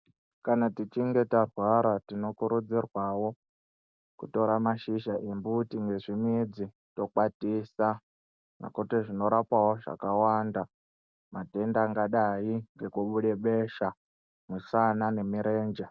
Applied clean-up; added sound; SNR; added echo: none; none; none; none.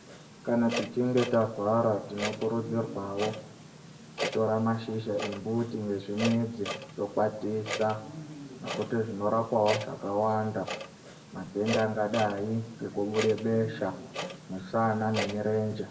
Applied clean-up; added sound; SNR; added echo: none; Clock; 10 dB; reverberation time 0.5 s.